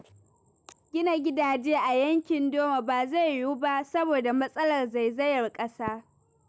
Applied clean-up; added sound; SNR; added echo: none; none; none; none.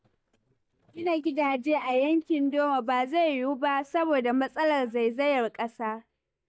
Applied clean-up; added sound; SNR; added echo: neural mask model DeepFilterNet 3.